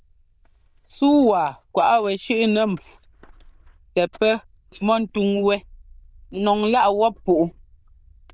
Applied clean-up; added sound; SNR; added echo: neural diffusion model UNIVERSE++.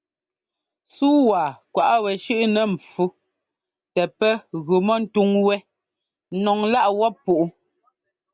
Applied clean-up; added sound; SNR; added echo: none; none; none; none.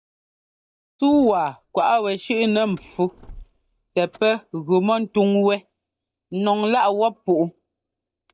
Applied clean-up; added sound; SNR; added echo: neural mask model DeepFilterNet 3.